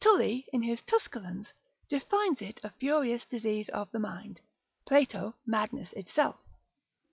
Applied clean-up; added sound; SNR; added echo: none; none; none; none.